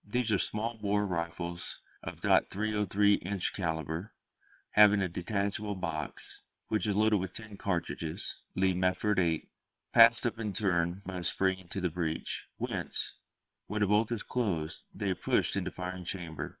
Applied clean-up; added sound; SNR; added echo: neural separator model SepFormer WHAM!.